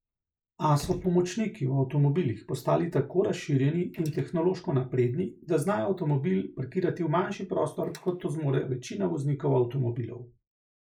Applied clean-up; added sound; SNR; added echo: neural mask model Resemble Enhance denoiser.